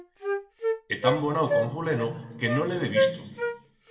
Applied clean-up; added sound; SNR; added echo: none; Wind instrument, woodwind instrument; 0 dB; reverberation time 1.0 s.